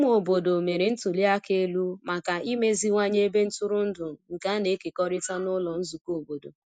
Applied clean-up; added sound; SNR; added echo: none; none; none; none.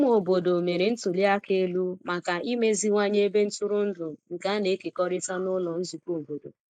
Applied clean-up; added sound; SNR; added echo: neural mask model Resemble Enhance denoiser.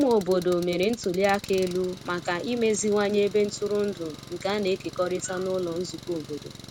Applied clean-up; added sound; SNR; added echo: none; Engine; 16 dB; none.